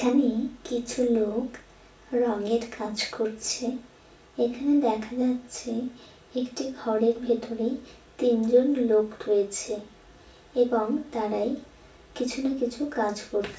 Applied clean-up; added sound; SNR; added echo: none; none; none; reverberation time 0.3 s.